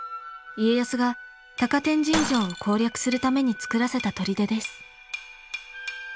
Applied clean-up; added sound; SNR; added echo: none; Shatter; 13 dB; none.